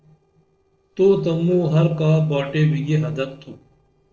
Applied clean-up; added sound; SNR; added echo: neural separator model SepFormer DNS4.